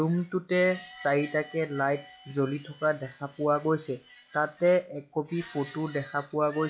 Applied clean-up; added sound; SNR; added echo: classical method log-MMSE.